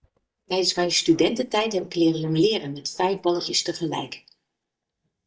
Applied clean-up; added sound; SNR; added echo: neural mask model DeepFilterNet 3.